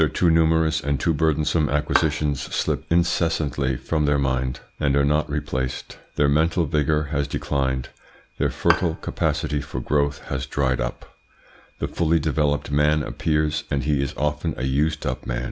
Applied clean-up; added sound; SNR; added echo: none; Bowed string instrument; 9 dB; none.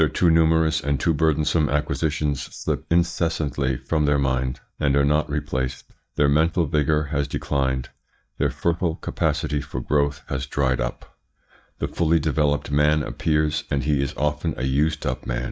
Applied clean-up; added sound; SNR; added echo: neural mask model DeepFilterNet 3.